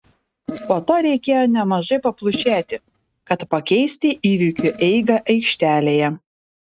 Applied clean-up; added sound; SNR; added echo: neural mask model RNNoise.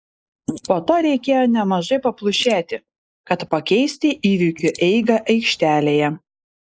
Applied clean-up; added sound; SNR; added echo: neural mask model Resemble Enhance denoiser.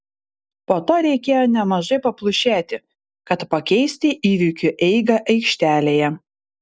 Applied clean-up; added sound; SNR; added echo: none; none; none; none.